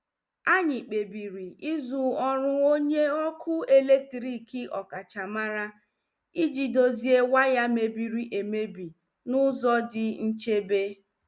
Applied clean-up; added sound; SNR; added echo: none; none; none; none.